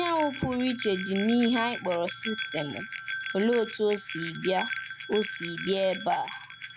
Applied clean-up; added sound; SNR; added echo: none; Bell; 8 dB; none.